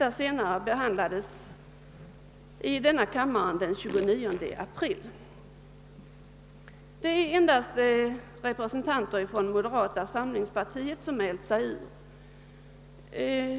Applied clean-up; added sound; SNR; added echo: none; Fart; 13 dB; none.